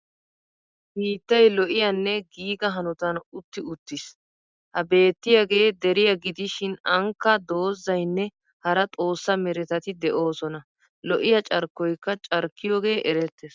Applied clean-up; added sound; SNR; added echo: none; none; none; none.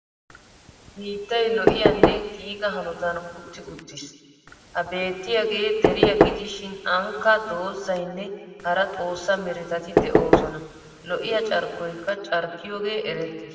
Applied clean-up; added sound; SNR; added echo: none; Knock / Wood; -1 dB; reverberation time 1.5 s.